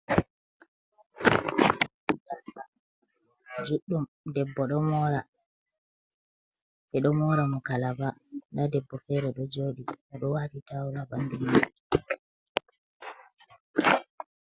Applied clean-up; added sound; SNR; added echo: none; none; none; none.